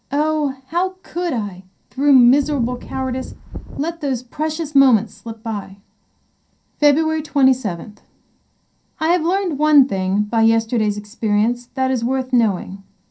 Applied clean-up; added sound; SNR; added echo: none; Wind; 11 dB; reverberation time 0.3 s.